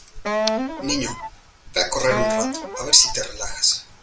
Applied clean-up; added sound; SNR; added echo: none; Wind instrument, woodwind instrument; 4 dB; none.